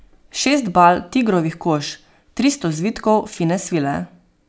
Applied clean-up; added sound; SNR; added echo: none; none; none; none.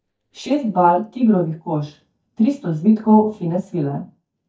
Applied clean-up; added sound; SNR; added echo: neural mask model DeepFilterNet 3.